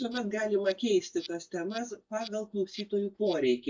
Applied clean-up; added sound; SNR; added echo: neural mask model DeepFilterNet 3.